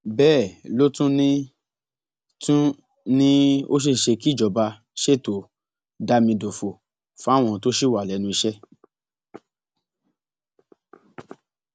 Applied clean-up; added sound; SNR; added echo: none; none; none; none.